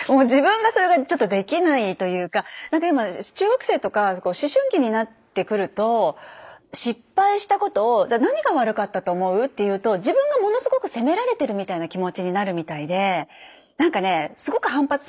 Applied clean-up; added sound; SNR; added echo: neural mask model Resemble Enhance denoiser.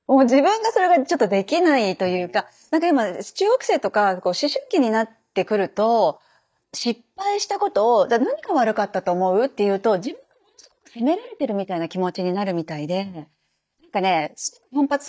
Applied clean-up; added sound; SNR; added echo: neural mask model DeepFilterNet 3.